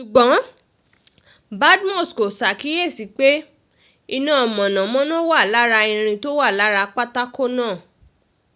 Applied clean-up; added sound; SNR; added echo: none; none; none; none.